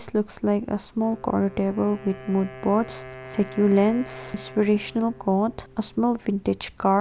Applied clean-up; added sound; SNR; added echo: none; Wind instrument, woodwind instrument; 19 dB; none.